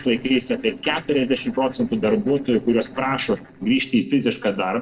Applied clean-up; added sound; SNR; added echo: neural separator model SepFormer DNS4.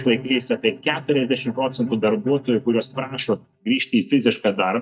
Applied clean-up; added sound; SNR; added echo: neural mask model DeepFilterNet 3.